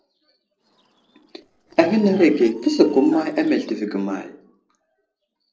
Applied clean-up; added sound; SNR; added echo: neural separator model SepFormer DNS4.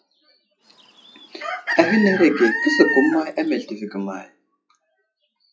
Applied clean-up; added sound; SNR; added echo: classical method WPE with log-MMSE.